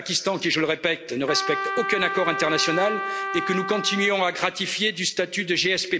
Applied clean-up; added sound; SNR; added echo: none; Trumpet; 4 dB; none.